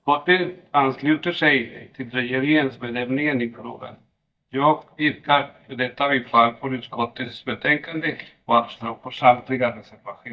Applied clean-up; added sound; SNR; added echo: neural mask model DeepFilterNet 3.